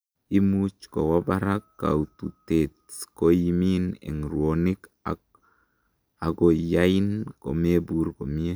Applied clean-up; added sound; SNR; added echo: none; none; none; none.